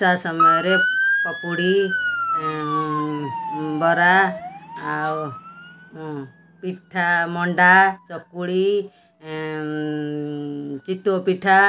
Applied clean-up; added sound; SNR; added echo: none; Motor vehicle (road) / Siren; 5 dB; none.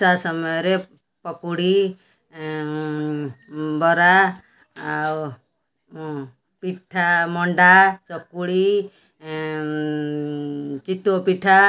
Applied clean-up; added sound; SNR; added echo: none; none; none; none.